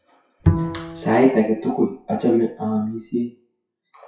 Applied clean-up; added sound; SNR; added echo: classical method WPE with log-MMSE.